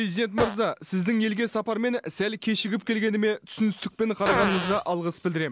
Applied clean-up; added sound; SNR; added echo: none; Fart; 9 dB; none.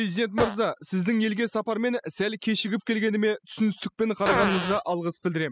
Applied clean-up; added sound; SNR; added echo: classical method spectral subtraction.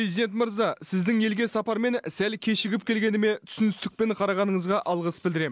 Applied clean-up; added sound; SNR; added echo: none; none; none; none.